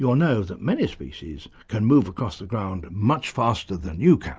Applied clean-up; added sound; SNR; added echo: none; none; none; none.